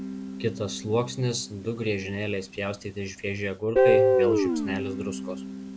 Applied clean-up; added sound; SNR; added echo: none; Guitar; -3 dB; none.